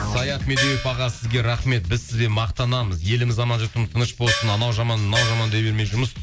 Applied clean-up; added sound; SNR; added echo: none; Gong; 6 dB; none.